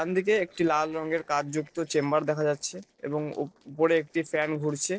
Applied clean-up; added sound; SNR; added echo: neural separator model SepFormer DNS4.